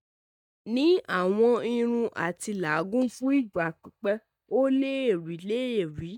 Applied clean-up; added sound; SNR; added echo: neural mask model DeepFilterNet 3.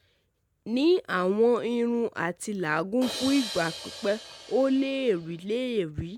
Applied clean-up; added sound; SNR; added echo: none; Crash cymbal; 12 dB; none.